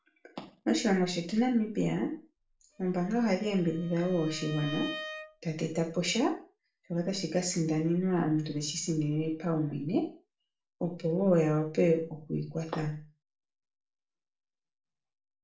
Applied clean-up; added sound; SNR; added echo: none; Bowed string instrument; 14 dB; reverberation time 0.4 s.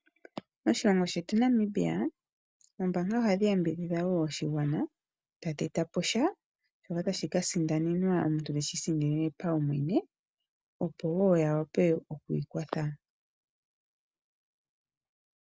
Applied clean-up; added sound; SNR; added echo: none; none; none; none.